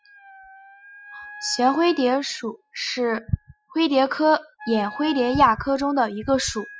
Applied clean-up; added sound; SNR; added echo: classical method spectral subtraction.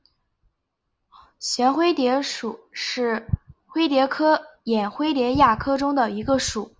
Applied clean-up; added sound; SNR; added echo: none; none; none; none.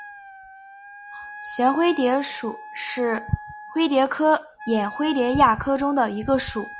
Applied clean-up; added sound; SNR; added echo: none; Wind instrument, woodwind instrument; 16 dB; none.